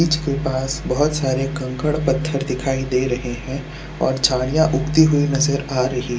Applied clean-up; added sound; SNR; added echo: none; none; none; reverberation time 0.2 s.